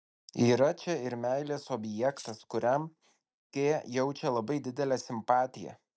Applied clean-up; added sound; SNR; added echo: neural mask model DeepFilterNet 3.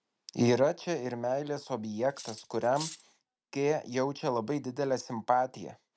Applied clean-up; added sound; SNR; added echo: none; Cutlery, silverware; 14 dB; none.